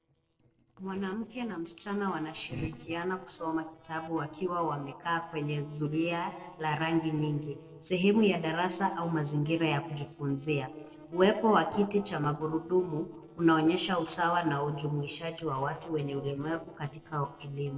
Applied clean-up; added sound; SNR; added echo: neural separator model SepFormer DNS4.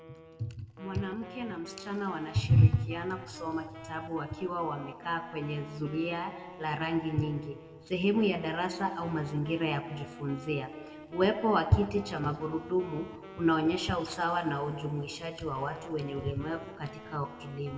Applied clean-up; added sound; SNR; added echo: none; Wind instrument, woodwind instrument; 17 dB; reverberation time 1.9 s.